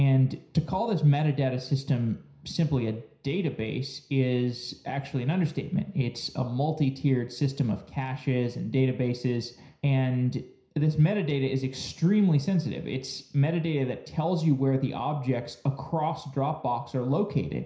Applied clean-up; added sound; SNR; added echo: none; none; none; reverberation time 0.5 s.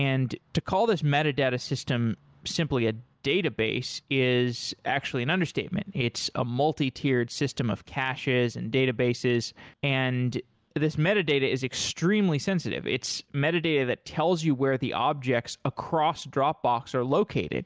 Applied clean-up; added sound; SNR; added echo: none; none; none; none.